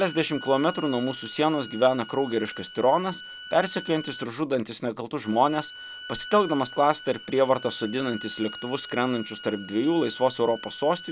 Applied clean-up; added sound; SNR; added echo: none; Bowed string instrument; 15 dB; none.